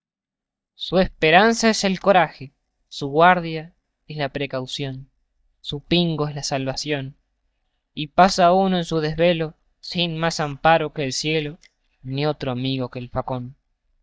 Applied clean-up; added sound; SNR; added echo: neural mask model DeepFilterNet 3.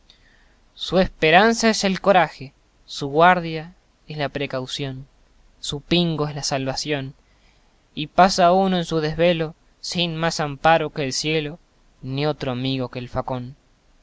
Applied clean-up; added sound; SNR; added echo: none; none; none; none.